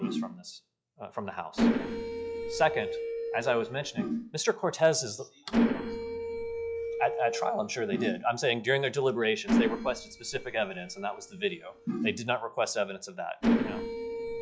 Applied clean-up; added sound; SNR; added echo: classical method log-MMSE.